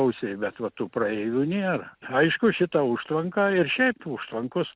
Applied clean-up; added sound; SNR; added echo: none; none; none; none.